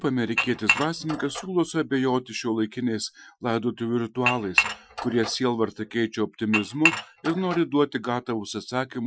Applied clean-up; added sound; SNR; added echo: classical method Wiener filter.